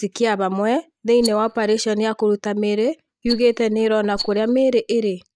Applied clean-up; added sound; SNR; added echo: neural mask model DeepFilterNet 3.